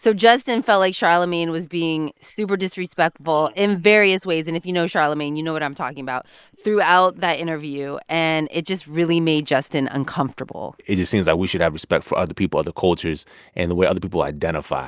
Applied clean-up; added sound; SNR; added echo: neural mask model Resemble Enhance denoiser.